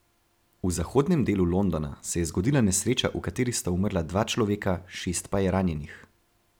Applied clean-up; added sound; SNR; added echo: none; none; none; none.